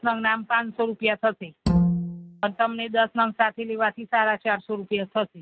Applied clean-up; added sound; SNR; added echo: neural mask model RNNoise.